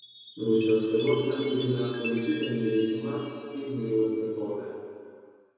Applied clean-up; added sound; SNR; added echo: none; Chime; 16 dB; reverberation time 2.2 s.